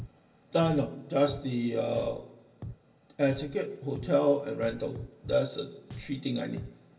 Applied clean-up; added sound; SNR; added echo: none; Drum; 15 dB; reverberation time 1.5 s.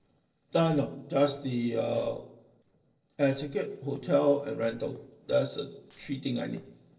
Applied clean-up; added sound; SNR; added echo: neural separator model SepFormer DNS4.